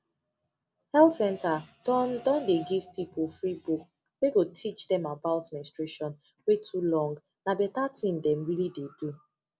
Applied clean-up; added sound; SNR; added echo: none; none; none; none.